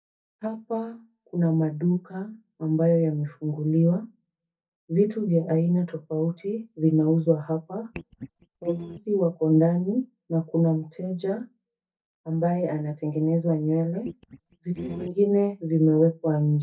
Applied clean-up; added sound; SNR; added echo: neural mask model DeepFilterNet 3.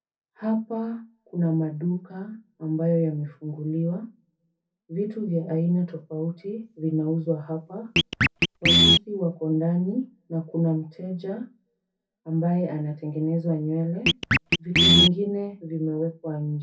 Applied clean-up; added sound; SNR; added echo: none; Scratching (performance technique); -4 dB; reverberation time 0.3 s.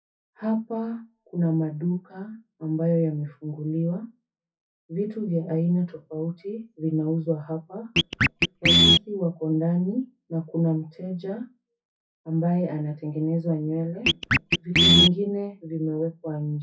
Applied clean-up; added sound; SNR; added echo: classical method WPE with log-MMSE.